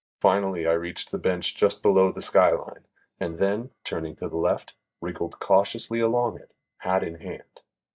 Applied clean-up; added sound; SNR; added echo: neural mask model DeepFilterNet 3.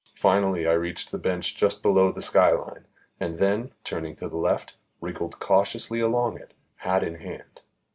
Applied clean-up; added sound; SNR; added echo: none; none; none; none.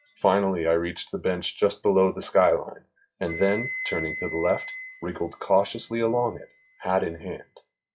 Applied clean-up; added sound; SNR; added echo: classical method log-MMSE.